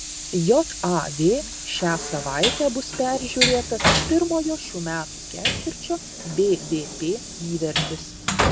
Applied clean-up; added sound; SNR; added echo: none; Train; 2 dB; none.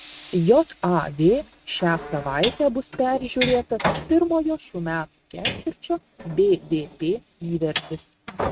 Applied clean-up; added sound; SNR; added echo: neural mask model RNNoise.